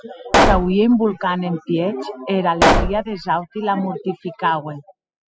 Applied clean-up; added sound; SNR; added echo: classical method spectral subtraction.